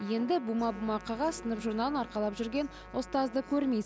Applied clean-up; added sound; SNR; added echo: none; Trumpet; 19 dB; none.